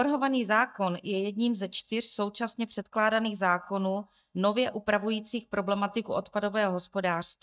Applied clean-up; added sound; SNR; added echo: neural mask model DeepFilterNet 3.